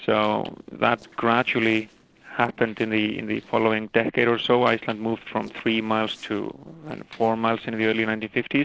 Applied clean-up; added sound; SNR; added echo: neural separator model SepFormer DNS4.